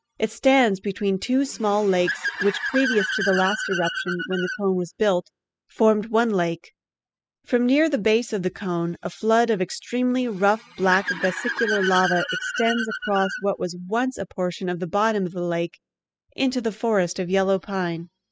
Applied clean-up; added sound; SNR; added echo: classical method spectral subtraction.